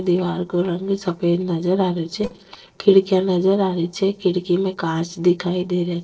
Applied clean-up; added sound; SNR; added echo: neural separator model SepFormer DNS4.